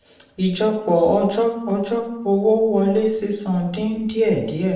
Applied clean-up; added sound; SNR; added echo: none; none; none; reverberation time 0.6 s.